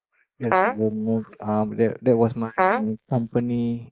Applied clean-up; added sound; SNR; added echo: neural mask model Resemble Enhance denoiser.